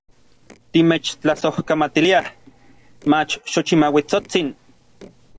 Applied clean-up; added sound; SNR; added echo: neural separator model SepFormer DNS4.